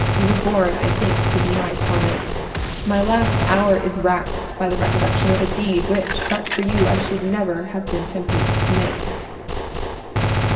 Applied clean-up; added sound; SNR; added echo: none; Gunshot, gunfire; -1 dB; reverberation time 2.6 s.